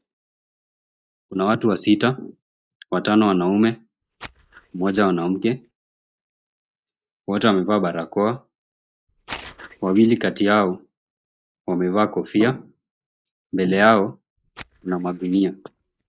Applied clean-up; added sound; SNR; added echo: neural mask model DeepFilterNet 3.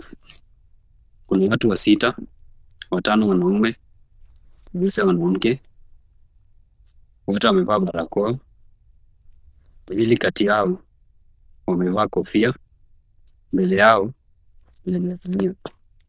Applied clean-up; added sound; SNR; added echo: neural diffusion model UNIVERSE++.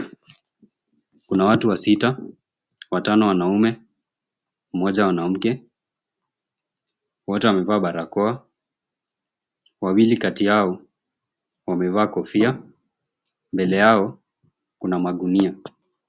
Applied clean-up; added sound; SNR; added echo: none; none; none; none.